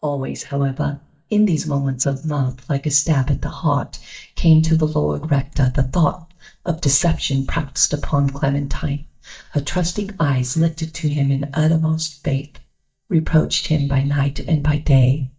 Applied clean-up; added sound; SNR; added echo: neural mask model DeepFilterNet 3.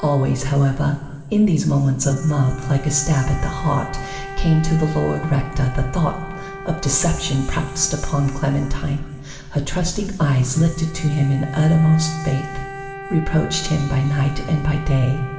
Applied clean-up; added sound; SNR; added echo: none; Wind instrument, woodwind instrument; 15 dB; reverberation time 2.9 s.